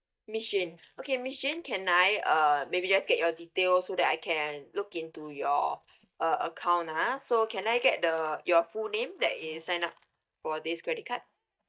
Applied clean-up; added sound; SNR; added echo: neural mask model DeepFilterNet 3.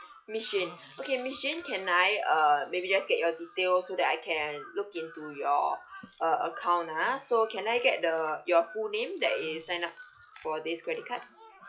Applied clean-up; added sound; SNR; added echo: classical method log-MMSE.